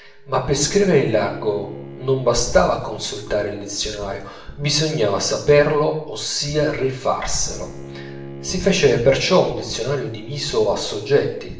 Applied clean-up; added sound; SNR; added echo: none; Bowed string instrument; 19 dB; reverberation time 0.7 s.